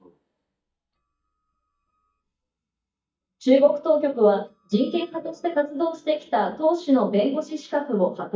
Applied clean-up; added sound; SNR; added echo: neural mask model DeepFilterNet 3.